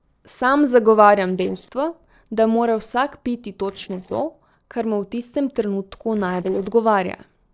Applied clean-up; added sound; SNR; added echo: neural separator model SepFormer DNS4.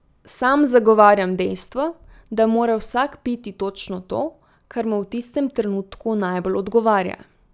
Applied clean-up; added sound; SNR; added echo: none; none; none; none.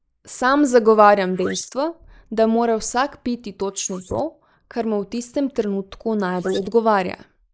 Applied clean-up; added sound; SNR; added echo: neural mask model Resemble Enhance denoiser.